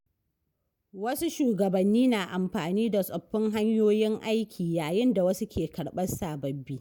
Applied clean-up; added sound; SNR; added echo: none; none; none; none.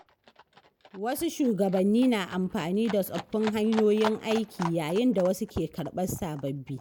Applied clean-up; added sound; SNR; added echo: none; Livestock, farm animals, working animals; 15 dB; none.